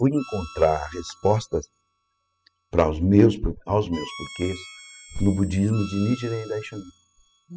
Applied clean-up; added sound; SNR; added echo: classical method spectral subtraction.